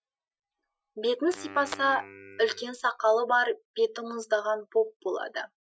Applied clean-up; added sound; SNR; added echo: classical method Wiener filter.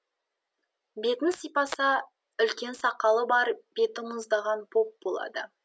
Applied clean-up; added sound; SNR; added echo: none; none; none; none.